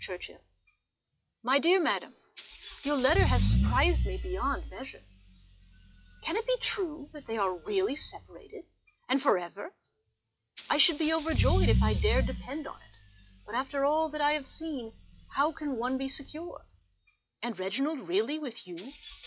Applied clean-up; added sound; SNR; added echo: classical method log-MMSE.